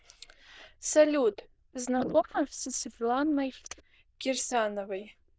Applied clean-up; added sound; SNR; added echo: neural diffusion model UNIVERSE++.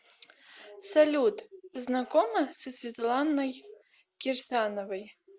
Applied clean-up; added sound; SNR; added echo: none; none; none; none.